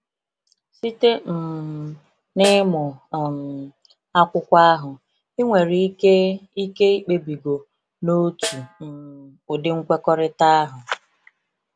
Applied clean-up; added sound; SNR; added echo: none; Snare drum; 15 dB; none.